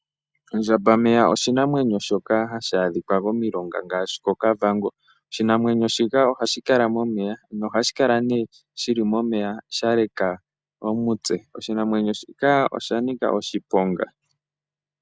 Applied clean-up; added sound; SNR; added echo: none; none; none; none.